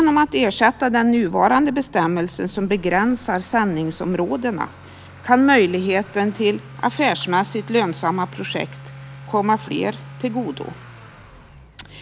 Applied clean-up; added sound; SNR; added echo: none; Accelerating, revving, vroom / Motor vehicle (road); 19 dB; none.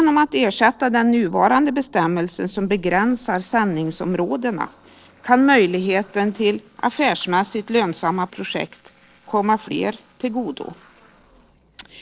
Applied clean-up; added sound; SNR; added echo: neural separator model SepFormer DNS4.